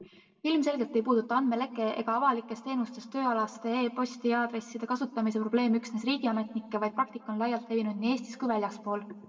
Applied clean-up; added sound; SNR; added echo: none; none; none; reverberation time 0.9 s.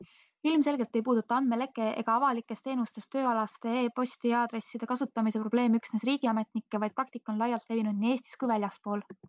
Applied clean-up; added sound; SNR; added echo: none; none; none; none.